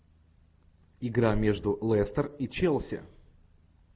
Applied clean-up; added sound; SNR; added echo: none; Breathing; 13 dB; none.